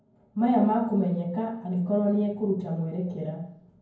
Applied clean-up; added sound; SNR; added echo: none; none; none; reverberation time 0.9 s.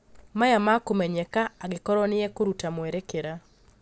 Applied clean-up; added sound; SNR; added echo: none; none; none; none.